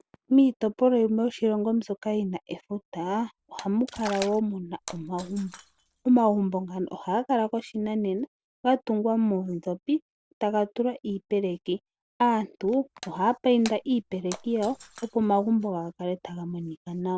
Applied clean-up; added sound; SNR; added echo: none; Splash, splatter + Shatter; 19 dB; none.